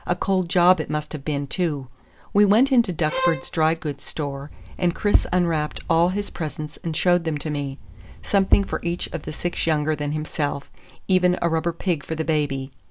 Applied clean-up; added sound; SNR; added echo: none; Bowed string instrument + Tap; 5 dB; none.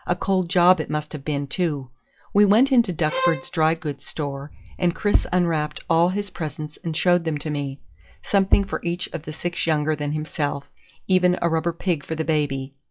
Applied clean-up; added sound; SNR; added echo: classical method log-MMSE.